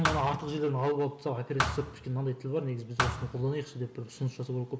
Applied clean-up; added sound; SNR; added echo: none; Thump, thud; 4 dB; none.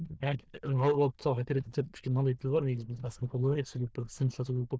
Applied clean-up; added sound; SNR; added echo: neural diffusion model UNIVERSE++.